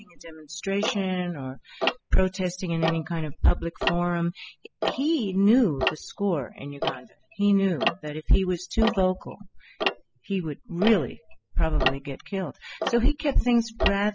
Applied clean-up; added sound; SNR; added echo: classical method spectral subtraction.